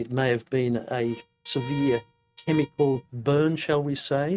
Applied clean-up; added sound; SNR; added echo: neural mask model RNNoise.